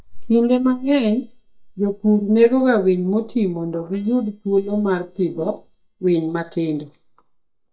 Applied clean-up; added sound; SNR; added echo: neural mask model DeepFilterNet 3.